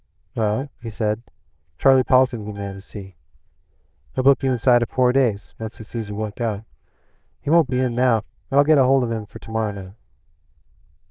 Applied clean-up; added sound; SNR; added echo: neural diffusion model UNIVERSE++.